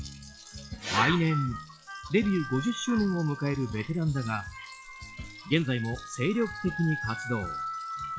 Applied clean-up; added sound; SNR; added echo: classical method log-MMSE.